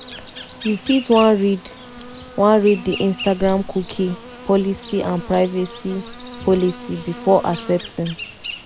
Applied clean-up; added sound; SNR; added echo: none; Insect; 14 dB; none.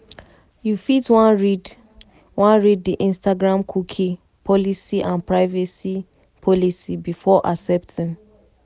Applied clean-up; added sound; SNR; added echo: none; none; none; none.